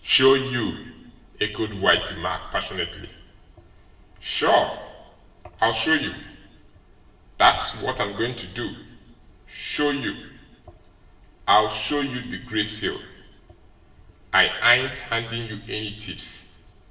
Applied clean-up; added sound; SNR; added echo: none; none; none; reverberation time 1.1 s.